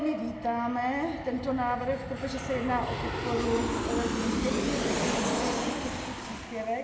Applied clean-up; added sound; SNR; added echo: none; Aircraft; 1 dB; reverberation time 1.4 s.